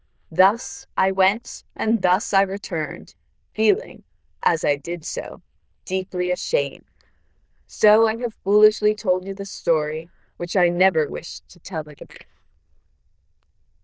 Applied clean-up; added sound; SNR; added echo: neural diffusion model UNIVERSE++.